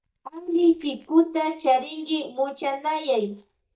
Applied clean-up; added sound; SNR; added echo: neural mask model DeepFilterNet 3.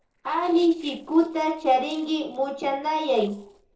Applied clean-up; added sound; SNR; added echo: neural separator model SepFormer DNS4.